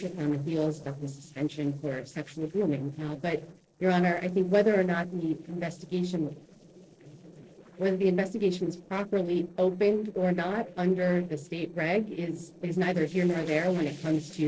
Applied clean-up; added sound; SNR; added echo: neural separator model SepFormer DNS4.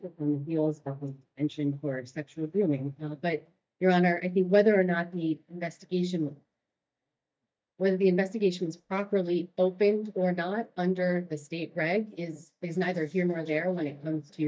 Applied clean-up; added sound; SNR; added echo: neural mask model DeepFilterNet 3.